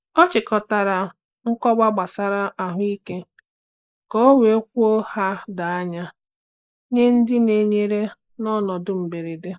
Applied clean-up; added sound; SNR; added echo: neural mask model Resemble Enhance denoiser.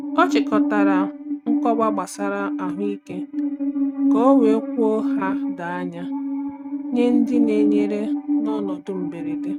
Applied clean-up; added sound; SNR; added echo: neural mask model RNNoise.